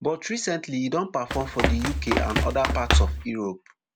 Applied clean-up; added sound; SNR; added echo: none; Run; -4 dB; none.